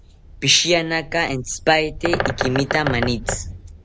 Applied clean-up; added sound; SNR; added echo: none; Bird; 6 dB; none.